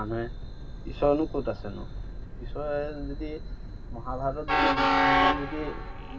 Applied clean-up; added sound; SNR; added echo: none; Train; -3 dB; reverberation time 0.4 s.